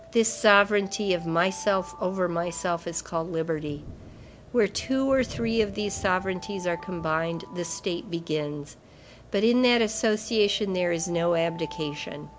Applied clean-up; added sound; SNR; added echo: none; Alarm + Thunder; 18 dB; none.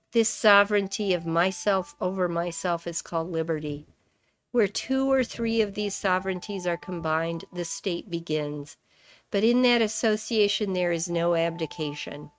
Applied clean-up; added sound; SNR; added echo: neural mask model RNNoise.